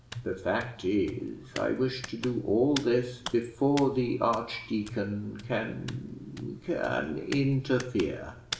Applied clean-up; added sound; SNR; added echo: none; Hands; 14 dB; reverberation time 0.7 s.